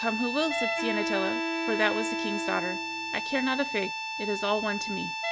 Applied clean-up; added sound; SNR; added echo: none; Harmonica + Wind instrument, woodwind instrument; 1 dB; none.